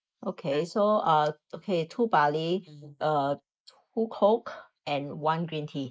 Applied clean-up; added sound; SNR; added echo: neural mask model Resemble Enhance denoiser.